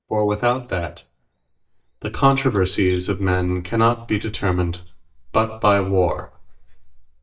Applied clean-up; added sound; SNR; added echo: neural mask model DeepFilterNet 3.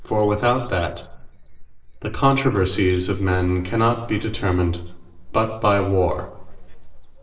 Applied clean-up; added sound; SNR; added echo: neural separator model SepFormer DNS4.